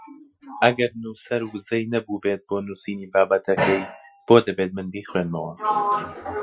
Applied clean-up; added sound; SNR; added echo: classical method Wiener filter.